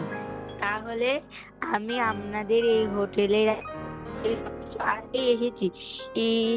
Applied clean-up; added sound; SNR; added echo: none; Piano; 12 dB; none.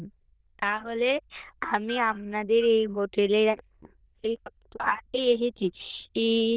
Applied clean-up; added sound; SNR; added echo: neural diffusion model UNIVERSE++.